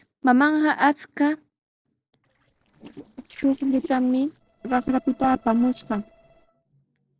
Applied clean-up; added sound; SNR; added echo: neural separator model SepFormer DNS4.